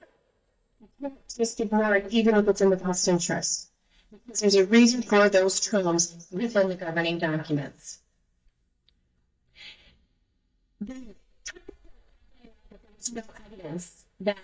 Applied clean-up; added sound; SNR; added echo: neural mask model DeepFilterNet 3.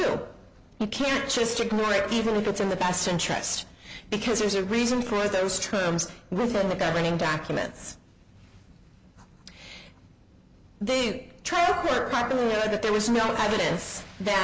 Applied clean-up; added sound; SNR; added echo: none; none; none; none.